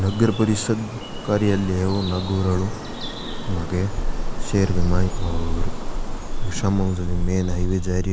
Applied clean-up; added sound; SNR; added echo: none; Bird vocalization, bird call, bird song; 1 dB; none.